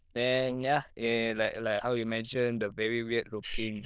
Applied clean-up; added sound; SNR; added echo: neural diffusion model UNIVERSE++.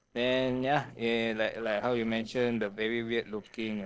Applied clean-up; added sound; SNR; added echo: neural separator model SepFormer DNS4.